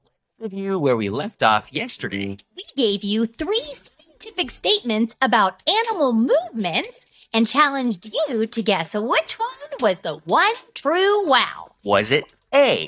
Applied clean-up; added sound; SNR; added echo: neural mask model DeepFilterNet 3.